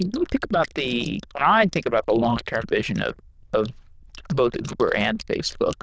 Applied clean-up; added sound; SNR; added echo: neural diffusion model UNIVERSE++.